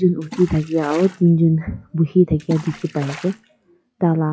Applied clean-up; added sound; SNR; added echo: classical method log-MMSE.